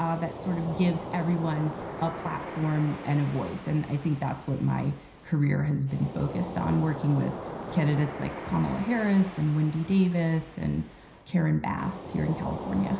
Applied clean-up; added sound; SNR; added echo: none; Waves, surf; 12 dB; reverberation time 0.5 s.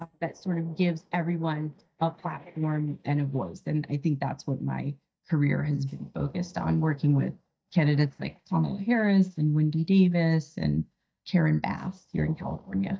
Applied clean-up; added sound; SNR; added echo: neural mask model DeepFilterNet 3.